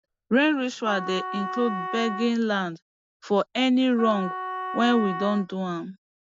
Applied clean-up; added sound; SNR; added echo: none; Wind instrument, woodwind instrument; 9 dB; none.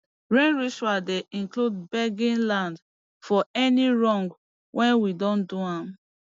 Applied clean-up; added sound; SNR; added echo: none; none; none; none.